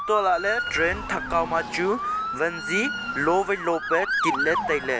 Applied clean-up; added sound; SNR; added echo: none; Motor vehicle (road) / Siren; 4 dB; none.